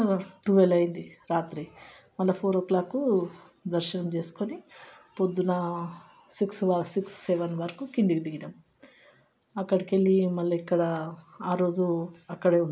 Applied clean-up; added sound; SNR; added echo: none; none; none; none.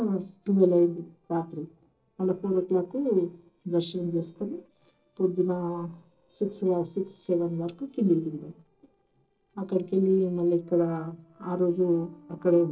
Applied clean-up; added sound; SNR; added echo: neural separator model SepFormer DNS4.